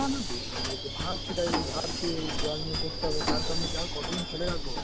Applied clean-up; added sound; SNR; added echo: none; Screech / Subway, metro, underground + Mechanisms; -4 dB; none.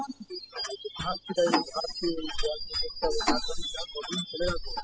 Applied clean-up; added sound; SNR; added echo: classical method spectral subtraction.